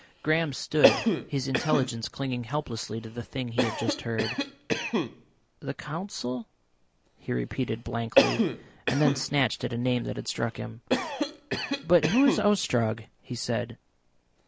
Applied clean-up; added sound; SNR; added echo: none; Cough; 2 dB; none.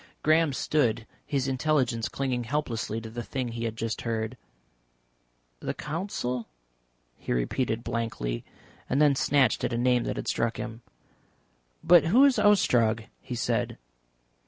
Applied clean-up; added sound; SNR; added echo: none; none; none; none.